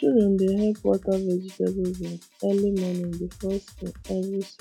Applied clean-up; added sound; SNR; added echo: classical method log-MMSE.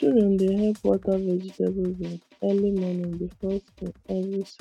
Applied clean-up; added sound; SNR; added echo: neural mask model RNNoise.